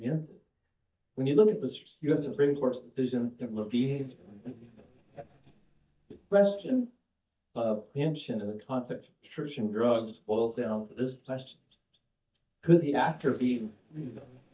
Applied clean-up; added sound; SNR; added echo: neural mask model DeepFilterNet 3.